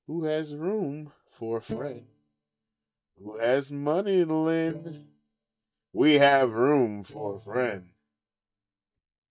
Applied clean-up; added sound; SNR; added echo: neural mask model DeepFilterNet 3.